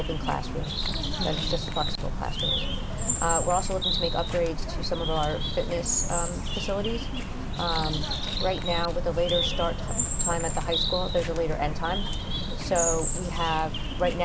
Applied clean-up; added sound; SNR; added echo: none; Bird; -2 dB; none.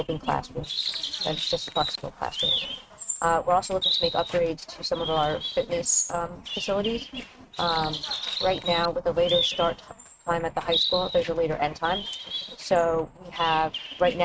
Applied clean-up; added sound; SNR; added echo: neural mask model RNNoise.